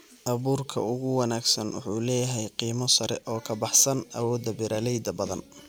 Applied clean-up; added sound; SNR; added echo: none; none; none; none.